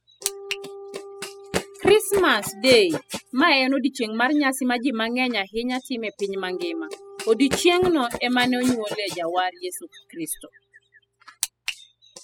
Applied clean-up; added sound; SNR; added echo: classical method spectral subtraction.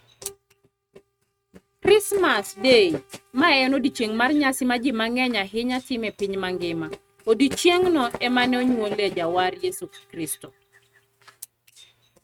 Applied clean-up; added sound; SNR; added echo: neural mask model RNNoise.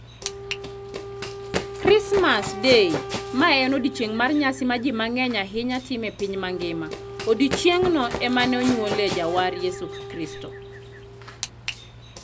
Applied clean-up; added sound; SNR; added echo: none; Run + Wind instrument, woodwind instrument; 9 dB; none.